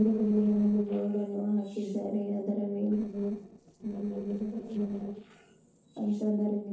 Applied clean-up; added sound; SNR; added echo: neural separator model SepFormer DNS4.